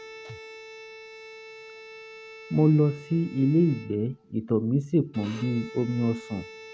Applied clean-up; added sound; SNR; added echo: none; Bowed string instrument; 18 dB; none.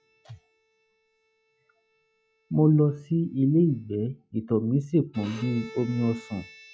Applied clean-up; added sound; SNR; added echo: classical method log-MMSE.